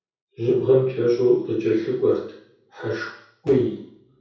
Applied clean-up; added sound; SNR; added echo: none; none; none; reverberation time 0.6 s.